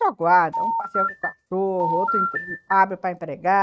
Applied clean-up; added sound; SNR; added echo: neural mask model RNNoise.